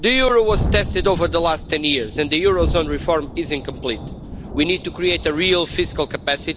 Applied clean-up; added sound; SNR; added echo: none; Thunderstorm; 7 dB; none.